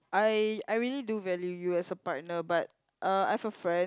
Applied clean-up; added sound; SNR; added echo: none; none; none; none.